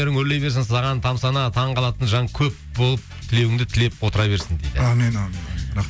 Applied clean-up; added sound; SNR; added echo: none; none; none; none.